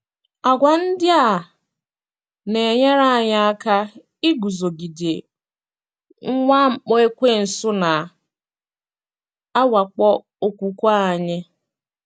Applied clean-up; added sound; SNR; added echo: none; none; none; none.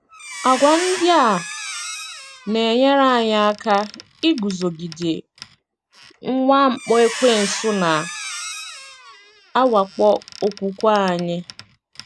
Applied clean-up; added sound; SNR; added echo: none; Squeak; 14 dB; none.